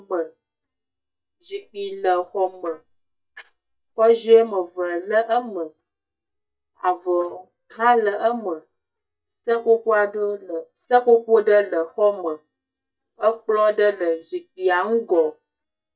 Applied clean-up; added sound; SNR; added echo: neural mask model DeepFilterNet 3.